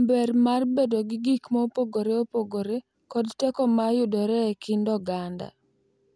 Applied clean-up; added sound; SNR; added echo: none; none; none; none.